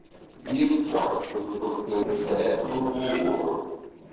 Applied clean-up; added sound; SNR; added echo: neural separator model SepFormer DNS4.